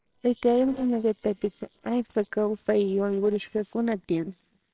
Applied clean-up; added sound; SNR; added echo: neural separator model SepFormer WHAMR!.